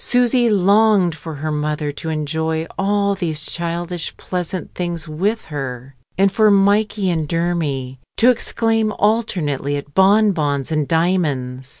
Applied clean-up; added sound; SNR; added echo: none; none; none; none.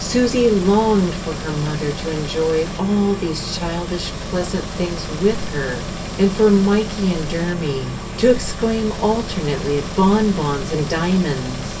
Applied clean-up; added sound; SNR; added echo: none; Engine; 8 dB; reverberation time 0.2 s.